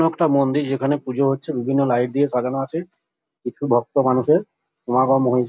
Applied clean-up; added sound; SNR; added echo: none; none; none; none.